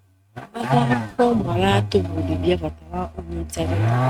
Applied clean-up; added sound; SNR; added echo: neural mask model RNNoise.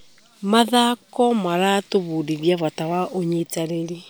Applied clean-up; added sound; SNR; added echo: none; none; none; none.